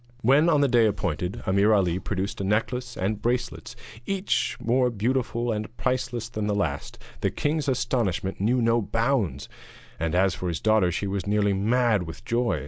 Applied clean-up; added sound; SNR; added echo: none; none; none; none.